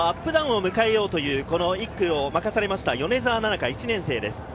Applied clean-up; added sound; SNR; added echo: none; none; none; none.